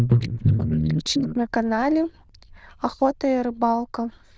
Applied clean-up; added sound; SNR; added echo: neural diffusion model UNIVERSE++.